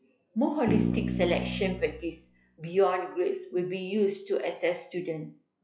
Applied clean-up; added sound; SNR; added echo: classical method log-MMSE.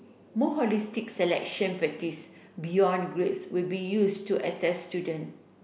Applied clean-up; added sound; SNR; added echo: none; none; none; none.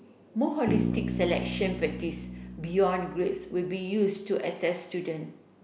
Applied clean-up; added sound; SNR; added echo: none; Bass guitar; 5 dB; none.